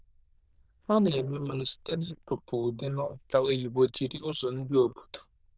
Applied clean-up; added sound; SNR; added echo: neural diffusion model UNIVERSE++.